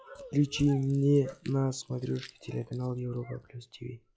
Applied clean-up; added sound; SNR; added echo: classical method log-MMSE.